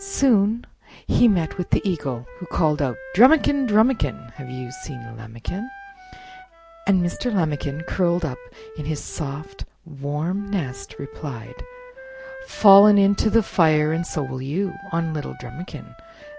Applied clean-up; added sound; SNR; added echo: none; Wind instrument, woodwind instrument; 18 dB; none.